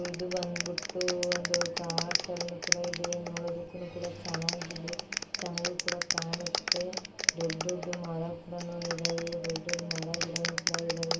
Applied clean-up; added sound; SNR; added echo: none; Clapping; 0 dB; reverberation time 0.3 s.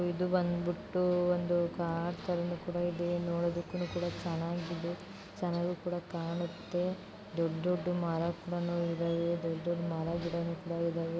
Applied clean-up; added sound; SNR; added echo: none; none; none; none.